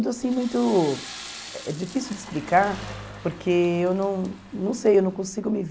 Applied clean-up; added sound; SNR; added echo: none; Toilet flush / Water + Engine; 16 dB; none.